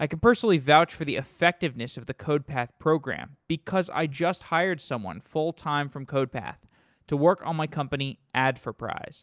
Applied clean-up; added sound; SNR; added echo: none; none; none; none.